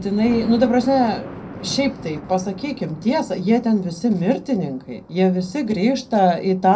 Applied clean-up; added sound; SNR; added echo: none; Thunder; 16 dB; reverberation time 0.4 s.